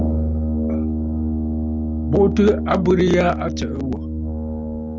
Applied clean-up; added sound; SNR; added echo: none; Brass instrument; 1 dB; none.